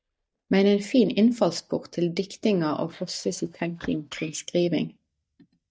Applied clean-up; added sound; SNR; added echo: neural mask model DeepFilterNet 3.